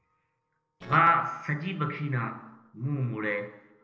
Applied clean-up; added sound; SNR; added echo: neural separator model SepFormer DNS4.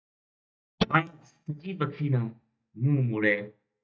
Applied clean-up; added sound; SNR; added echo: neural mask model DeepFilterNet 3.